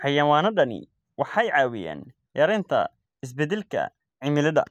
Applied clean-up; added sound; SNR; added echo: none; none; none; none.